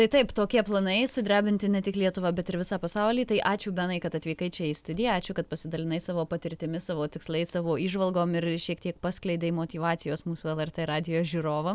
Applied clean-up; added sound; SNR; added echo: none; none; none; none.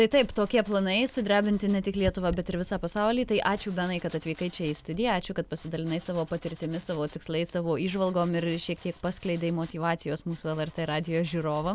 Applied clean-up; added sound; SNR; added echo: none; Domestic sounds, home sounds; 19 dB; none.